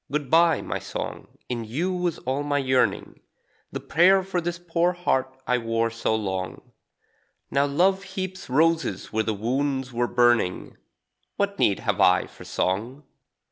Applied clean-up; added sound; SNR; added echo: none; none; none; none.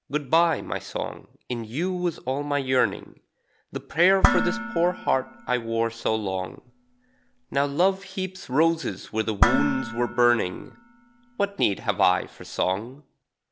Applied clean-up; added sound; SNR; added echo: none; Dishes, pots, and pans; 4 dB; none.